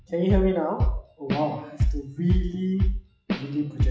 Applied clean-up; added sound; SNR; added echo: classical method WPE with log-MMSE.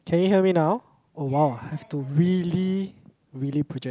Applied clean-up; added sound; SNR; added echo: none; none; none; none.